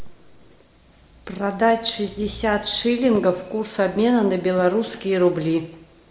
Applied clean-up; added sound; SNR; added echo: none; none; none; none.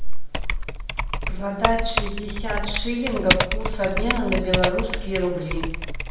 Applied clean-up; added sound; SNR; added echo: none; Typing; 1 dB; reverberation time 0.6 s.